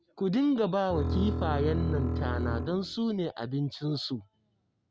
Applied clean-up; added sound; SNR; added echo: none; Bowed string instrument; 1 dB; none.